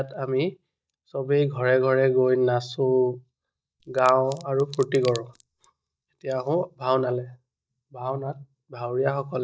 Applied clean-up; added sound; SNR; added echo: neural mask model DeepFilterNet 3.